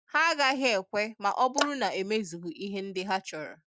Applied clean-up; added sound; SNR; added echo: neural mask model Resemble Enhance denoiser.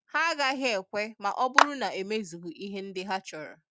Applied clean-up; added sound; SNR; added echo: none; Clapping; -2 dB; none.